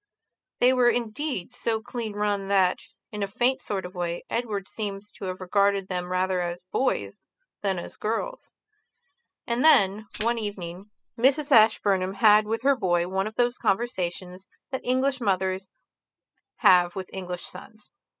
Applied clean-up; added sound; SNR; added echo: classical method spectral subtraction.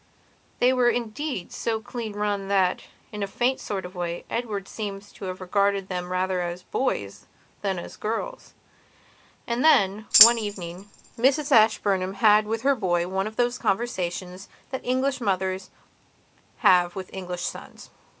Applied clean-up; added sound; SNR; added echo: none; Tambourine; -2 dB; none.